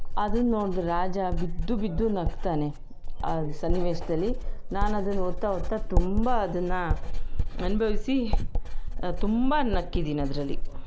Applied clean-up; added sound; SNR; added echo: none; Writing; -3 dB; none.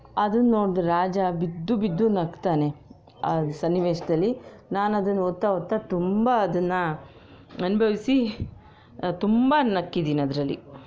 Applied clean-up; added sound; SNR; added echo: none; none; none; none.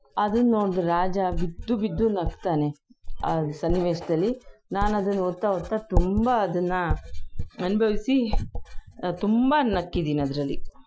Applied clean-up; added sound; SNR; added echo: classical method Wiener filter.